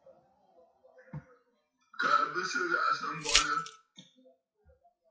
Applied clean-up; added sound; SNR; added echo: classical method WPE with log-MMSE.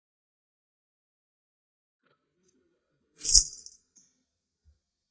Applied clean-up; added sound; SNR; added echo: neural mask model DeepFilterNet 3.